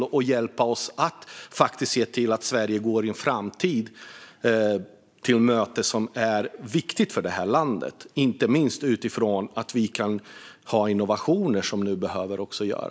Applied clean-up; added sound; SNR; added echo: none; none; none; none.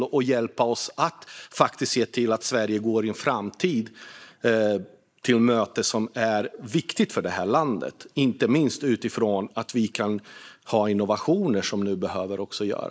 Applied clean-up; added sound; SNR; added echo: neural mask model Resemble Enhance denoiser.